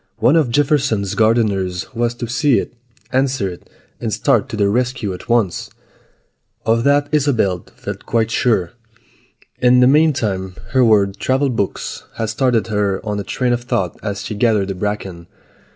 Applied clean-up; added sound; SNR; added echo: none; none; none; none.